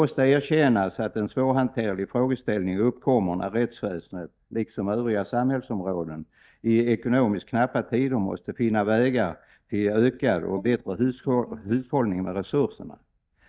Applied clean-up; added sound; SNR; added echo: neural mask model DeepFilterNet 3.